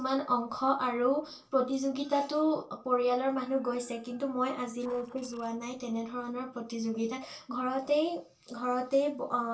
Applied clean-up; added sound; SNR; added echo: neural separator model SepFormer DNS4.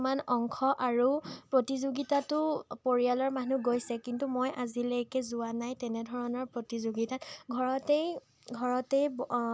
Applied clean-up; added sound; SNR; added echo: none; none; none; none.